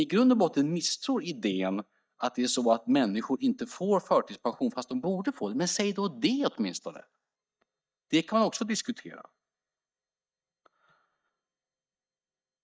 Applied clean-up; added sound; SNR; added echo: neural mask model DeepFilterNet 3.